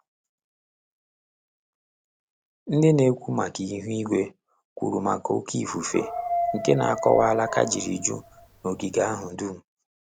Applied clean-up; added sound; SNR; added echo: none; Dog; 5 dB; none.